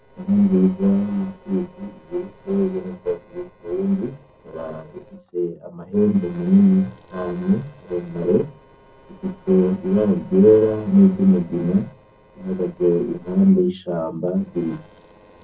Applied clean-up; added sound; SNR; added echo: neural separator model SepFormer DNS4.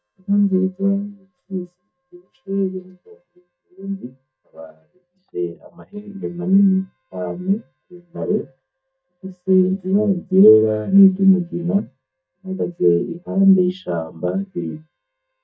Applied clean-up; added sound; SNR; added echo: neural mask model DeepFilterNet 3.